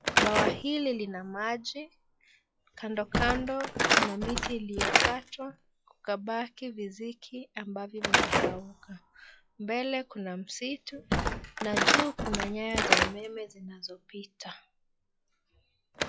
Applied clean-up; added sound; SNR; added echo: classical method log-MMSE.